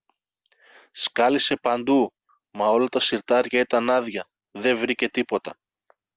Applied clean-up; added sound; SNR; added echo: none; none; none; none.